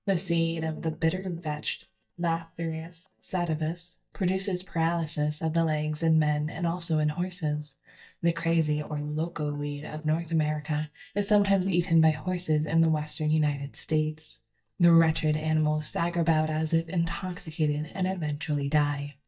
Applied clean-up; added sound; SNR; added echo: neural mask model DeepFilterNet 3.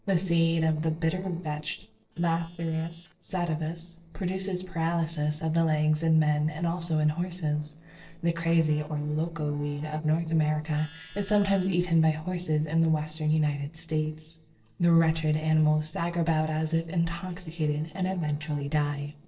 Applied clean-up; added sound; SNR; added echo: neural separator model SepFormer DNS4.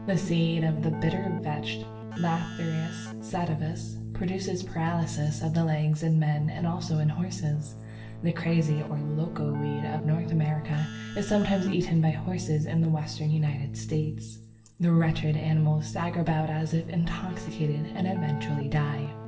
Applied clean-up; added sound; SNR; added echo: none; Keyboard (musical); 9 dB; reverberation time 0.7 s.